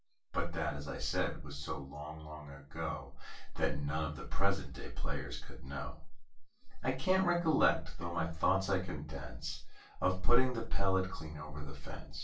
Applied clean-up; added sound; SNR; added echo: none; none; none; reverberation time 0.2 s.